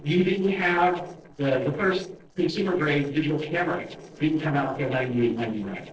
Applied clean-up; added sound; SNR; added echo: neural separator model SepFormer DNS4.